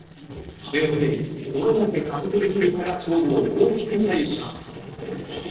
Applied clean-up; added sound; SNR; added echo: neural separator model SepFormer DNS4.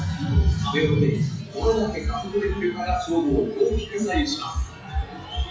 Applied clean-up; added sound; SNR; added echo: classical method WPE with log-MMSE.